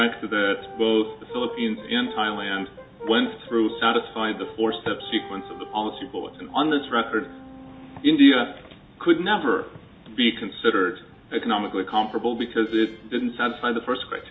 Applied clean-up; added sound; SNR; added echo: none; Brass instrument; 18 dB; none.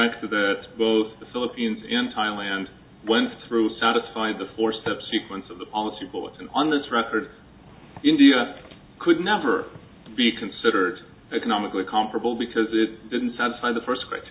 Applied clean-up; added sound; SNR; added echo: none; none; none; none.